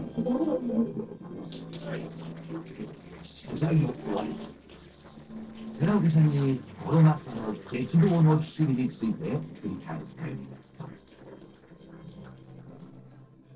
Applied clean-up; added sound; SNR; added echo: neural separator model SepFormer DNS4.